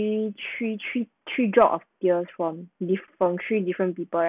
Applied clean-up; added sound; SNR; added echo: none; none; none; none.